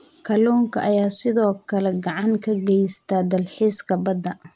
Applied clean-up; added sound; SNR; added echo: none; none; none; none.